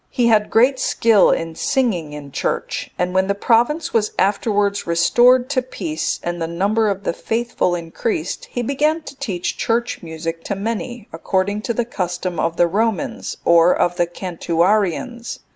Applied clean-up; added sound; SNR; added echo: none; none; none; none.